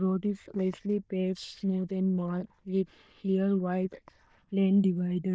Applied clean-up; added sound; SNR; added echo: neural diffusion model UNIVERSE++.